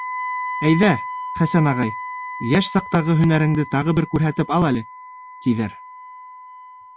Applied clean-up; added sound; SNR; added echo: none; Wind instrument, woodwind instrument; 11 dB; none.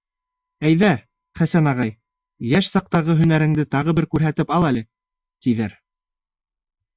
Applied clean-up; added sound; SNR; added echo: neural mask model DeepFilterNet 3.